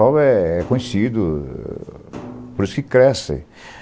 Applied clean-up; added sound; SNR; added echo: none; Thump, thud; 19 dB; none.